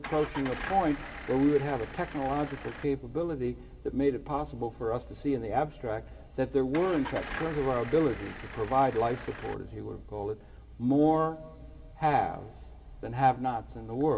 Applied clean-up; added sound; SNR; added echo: none; Engine starting / Car; 11 dB; reverberation time 2.6 s.